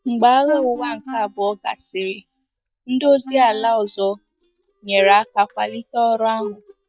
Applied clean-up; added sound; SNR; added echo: neural mask model DeepFilterNet 3.